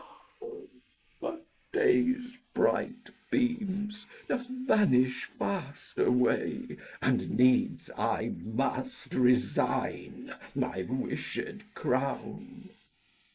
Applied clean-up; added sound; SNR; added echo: neural mask model Resemble Enhance denoiser.